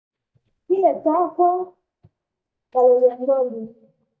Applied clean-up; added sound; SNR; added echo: neural mask model DeepFilterNet 3.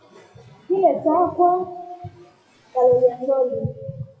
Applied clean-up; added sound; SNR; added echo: classical method WPE with log-MMSE.